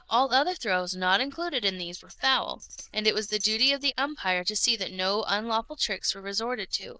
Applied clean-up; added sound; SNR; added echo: neural diffusion model UNIVERSE++.